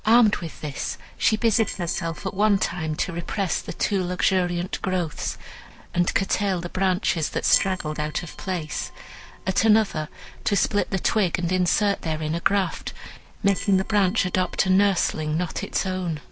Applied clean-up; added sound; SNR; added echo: neural separator model SepFormer DNS4.